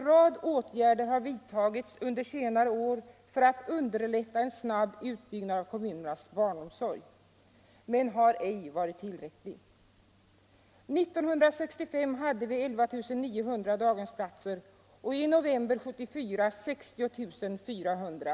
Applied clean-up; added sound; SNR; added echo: none; none; none; none.